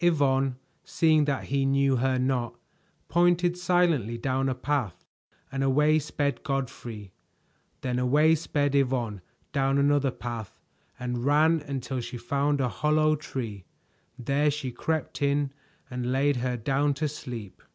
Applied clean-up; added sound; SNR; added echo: none; none; none; none.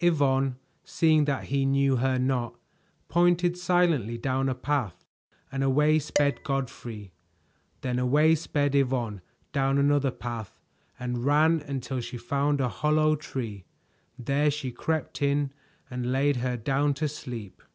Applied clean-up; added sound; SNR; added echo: none; Dishes, pots, and pans; 12 dB; none.